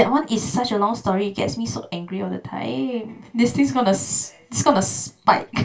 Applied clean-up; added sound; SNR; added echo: none; none; none; reverberation time 0.2 s.